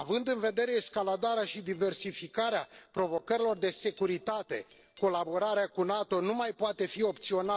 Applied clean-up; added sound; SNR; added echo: neural separator model SepFormer DNS4.